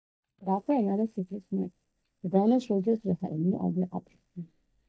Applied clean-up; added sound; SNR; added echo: neural mask model DeepFilterNet 3.